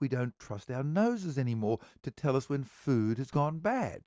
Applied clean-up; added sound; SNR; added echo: none; none; none; none.